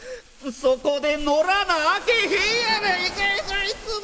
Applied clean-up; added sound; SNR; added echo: none; Crumpling, crinkling; 18 dB; reverberation time 1.9 s.